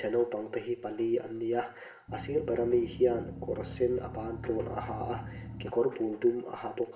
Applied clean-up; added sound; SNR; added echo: none; Engine; 10 dB; reverberation time 0.5 s.